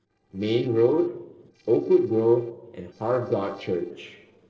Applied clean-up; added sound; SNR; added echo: neural separator model SepFormer DNS4.